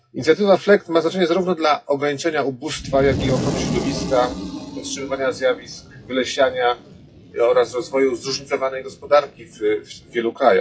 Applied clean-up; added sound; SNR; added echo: classical method WPE with log-MMSE.